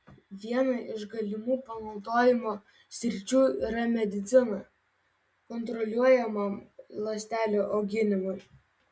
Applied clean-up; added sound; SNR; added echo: none; none; none; none.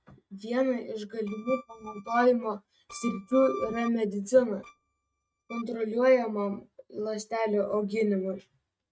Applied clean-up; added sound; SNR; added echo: neural mask model RNNoise.